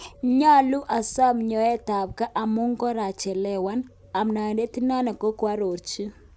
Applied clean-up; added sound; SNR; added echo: none; none; none; none.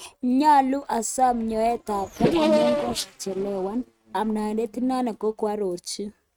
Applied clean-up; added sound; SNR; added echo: neural mask model RNNoise.